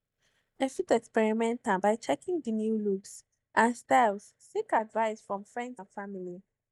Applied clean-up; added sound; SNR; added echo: neural mask model DeepFilterNet 3.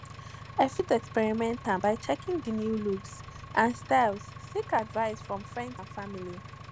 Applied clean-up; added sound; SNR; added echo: none; Engine; 14 dB; none.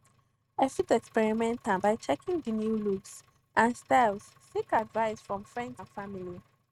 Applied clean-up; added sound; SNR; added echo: neural mask model RNNoise.